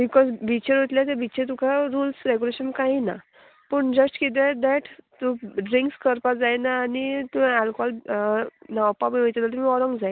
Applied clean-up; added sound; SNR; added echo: none; none; none; none.